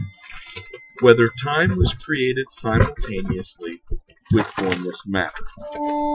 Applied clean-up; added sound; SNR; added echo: classical method Wiener filter.